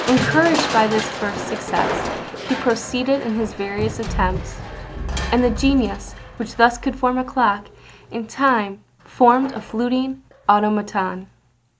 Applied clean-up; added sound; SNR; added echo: none; Crushing; 8 dB; none.